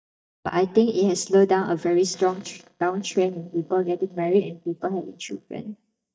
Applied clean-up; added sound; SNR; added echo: neural mask model DeepFilterNet 3.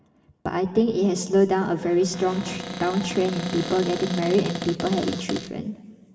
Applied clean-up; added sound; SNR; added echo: none; Cupboard open or close; 9 dB; reverberation time 1.9 s.